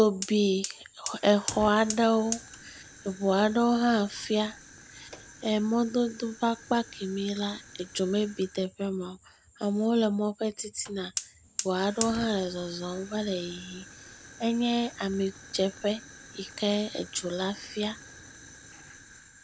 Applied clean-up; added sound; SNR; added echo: none; Fire; 15 dB; none.